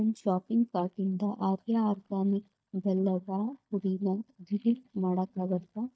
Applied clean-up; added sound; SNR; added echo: neural mask model DeepFilterNet 3.